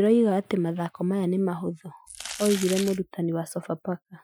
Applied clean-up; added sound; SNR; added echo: classical method Wiener filter.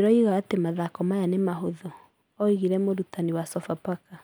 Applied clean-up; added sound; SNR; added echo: none; none; none; none.